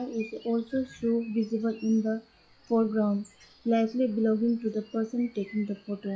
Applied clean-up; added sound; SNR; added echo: classical method log-MMSE.